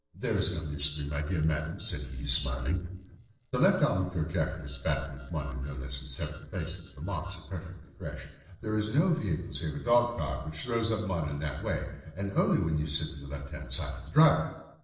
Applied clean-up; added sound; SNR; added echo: neural separator model SepFormer DNS4.